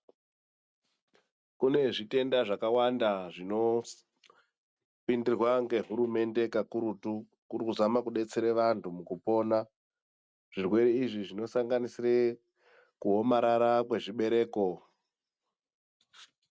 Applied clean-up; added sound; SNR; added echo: none; none; none; none.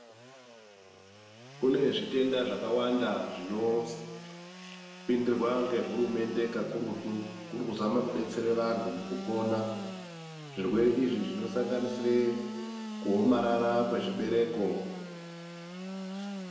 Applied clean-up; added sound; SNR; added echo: none; Sawing / Engine; 10 dB; reverberation time 1.0 s.